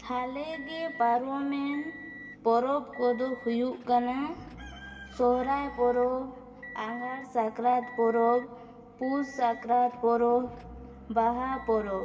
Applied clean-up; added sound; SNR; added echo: none; Motor vehicle (road) / Engine; 18 dB; reverberation time 1.7 s.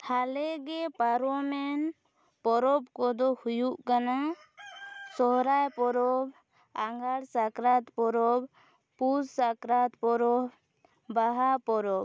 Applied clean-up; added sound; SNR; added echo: none; none; none; none.